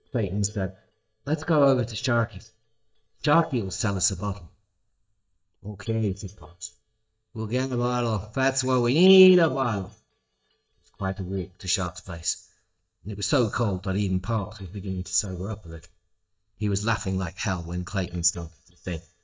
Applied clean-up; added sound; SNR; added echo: neural mask model DeepFilterNet 3.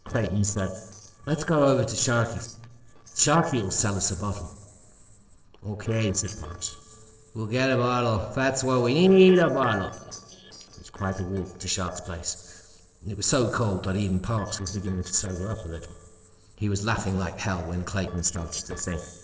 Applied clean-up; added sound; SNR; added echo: neural separator model SepFormer DNS4.